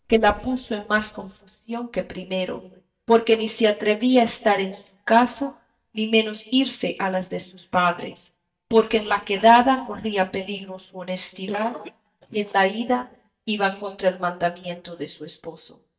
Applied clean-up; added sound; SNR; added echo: neural mask model DeepFilterNet 3.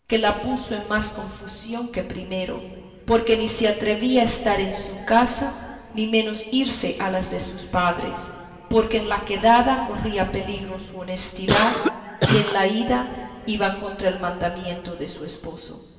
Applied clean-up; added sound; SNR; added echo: none; Cough; -1 dB; reverberation time 2.7 s.